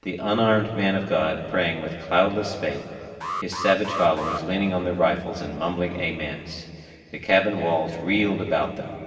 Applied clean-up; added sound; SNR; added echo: none; Alarm; 7 dB; reverberation time 2.8 s.